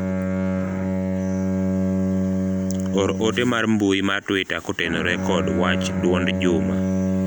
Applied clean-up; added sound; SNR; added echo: none; Bowed string instrument; -1 dB; none.